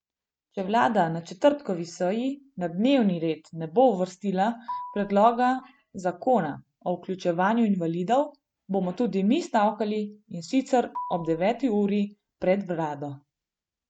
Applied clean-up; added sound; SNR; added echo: neural mask model RNNoise.